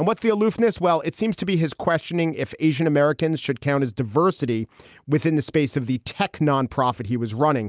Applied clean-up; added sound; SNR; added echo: none; none; none; none.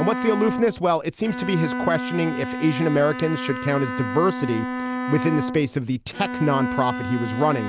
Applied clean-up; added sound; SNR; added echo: none; Bowed string instrument; 6 dB; none.